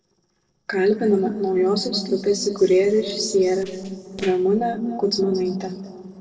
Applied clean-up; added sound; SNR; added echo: neural separator model SepFormer DNS4.